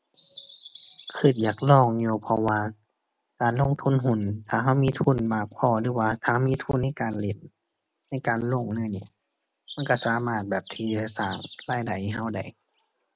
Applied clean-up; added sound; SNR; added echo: none; Bird vocalization, bird call, bird song; 15 dB; none.